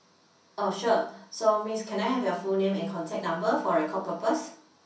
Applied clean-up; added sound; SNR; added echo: none; none; none; reverberation time 0.6 s.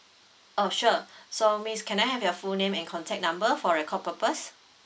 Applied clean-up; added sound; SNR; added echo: none; none; none; none.